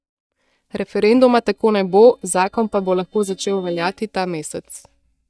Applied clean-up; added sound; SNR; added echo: neural mask model DeepFilterNet 3.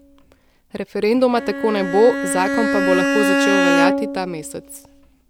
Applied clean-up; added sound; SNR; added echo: none; Bowed string instrument; 0 dB; none.